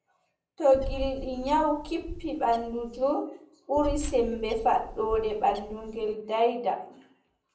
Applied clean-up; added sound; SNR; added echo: none; Bird; 11 dB; reverberation time 0.6 s.